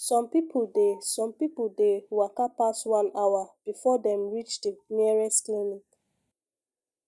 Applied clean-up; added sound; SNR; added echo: neural mask model DeepFilterNet 3.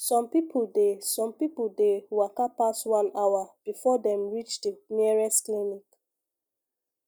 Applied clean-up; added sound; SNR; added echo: none; none; none; none.